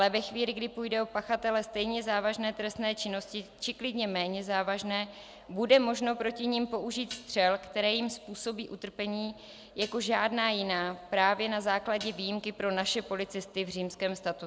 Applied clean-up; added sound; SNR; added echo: none; Dishes, pots, and pans; 16 dB; none.